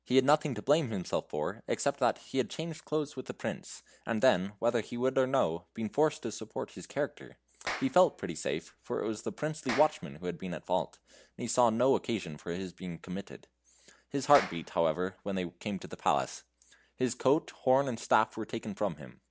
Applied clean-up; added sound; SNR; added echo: none; Clapping; 13 dB; none.